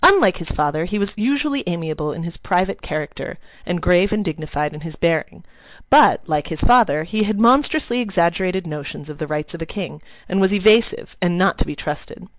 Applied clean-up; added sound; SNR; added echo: none; none; none; none.